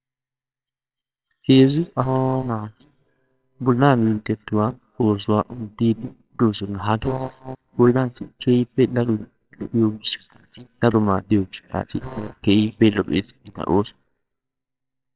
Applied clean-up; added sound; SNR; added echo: neural separator model SepFormer WHAMR!.